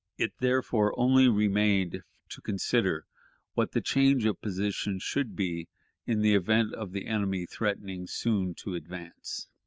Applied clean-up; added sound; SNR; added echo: none; none; none; none.